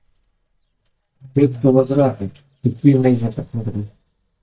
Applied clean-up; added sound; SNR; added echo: neural mask model DeepFilterNet 3.